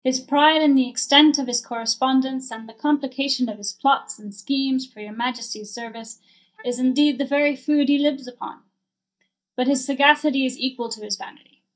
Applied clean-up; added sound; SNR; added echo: neural mask model DeepFilterNet 3.